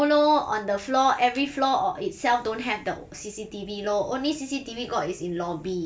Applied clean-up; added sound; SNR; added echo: none; none; none; none.